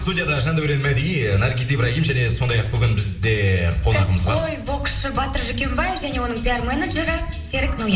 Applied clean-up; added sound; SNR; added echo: none; none; none; reverberation time 1.7 s.